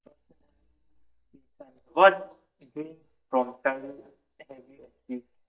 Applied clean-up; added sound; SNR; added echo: neural mask model DeepFilterNet 3.